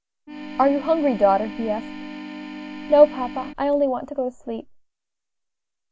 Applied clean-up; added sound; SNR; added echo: none; Organ; 11 dB; none.